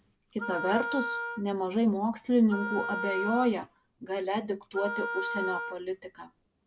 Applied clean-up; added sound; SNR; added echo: none; Wind instrument, woodwind instrument; 6 dB; none.